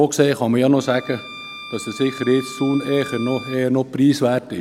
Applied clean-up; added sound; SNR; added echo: none; Bowed string instrument; 17 dB; none.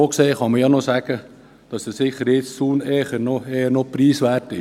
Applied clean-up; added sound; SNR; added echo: none; none; none; none.